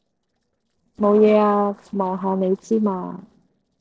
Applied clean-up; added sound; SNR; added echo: neural separator model SepFormer DNS4.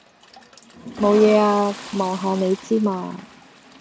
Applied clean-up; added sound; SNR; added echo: none; Toilet flush; 15 dB; none.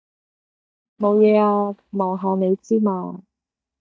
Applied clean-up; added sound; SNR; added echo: neural mask model DeepFilterNet 3.